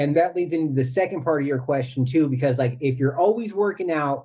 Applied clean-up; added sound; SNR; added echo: neural mask model DeepFilterNet 3.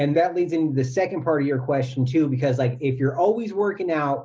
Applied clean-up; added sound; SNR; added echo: neural mask model Resemble Enhance denoiser.